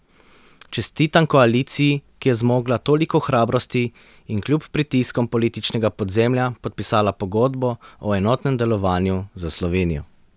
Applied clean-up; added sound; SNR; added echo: none; none; none; none.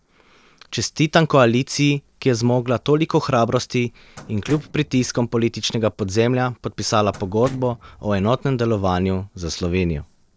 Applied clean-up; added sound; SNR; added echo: neural separator model SepFormer DNS4.